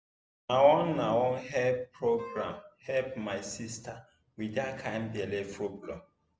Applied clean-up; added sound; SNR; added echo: none; Wind instrument, woodwind instrument; 17 dB; none.